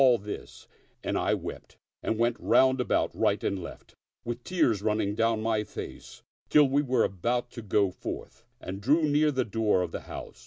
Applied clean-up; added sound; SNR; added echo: none; none; none; none.